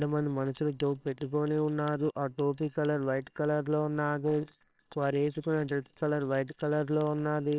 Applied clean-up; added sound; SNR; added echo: neural separator model SepFormer WHAMR!.